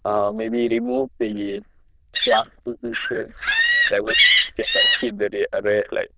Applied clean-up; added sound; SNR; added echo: neural diffusion model UNIVERSE++.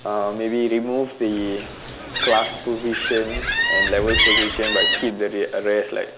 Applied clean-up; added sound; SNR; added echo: none; Gull, seagull; -1 dB; none.